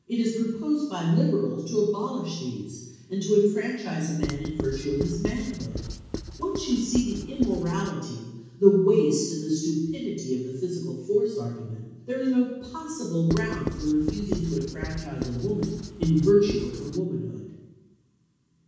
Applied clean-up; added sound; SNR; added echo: none; Writing; 8 dB; reverberation time 1.2 s.